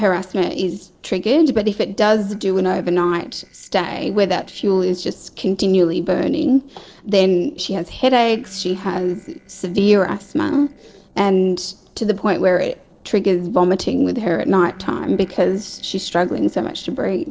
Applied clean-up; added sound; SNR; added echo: neural separator model SepFormer DNS4.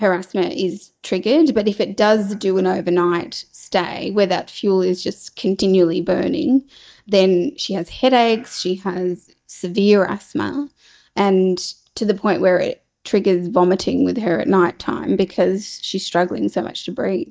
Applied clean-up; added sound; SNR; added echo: neural mask model DeepFilterNet 3.